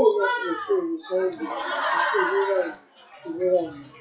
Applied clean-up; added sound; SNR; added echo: classical method WPE with log-MMSE.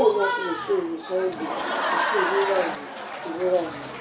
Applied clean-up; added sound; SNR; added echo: none; Applause / Crowd; 2 dB; reverberation time 0.3 s.